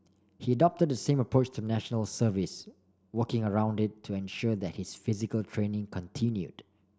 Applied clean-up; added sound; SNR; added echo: none; none; none; none.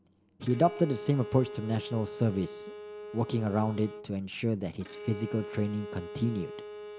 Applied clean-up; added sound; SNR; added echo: none; Bowed string instrument; 12 dB; none.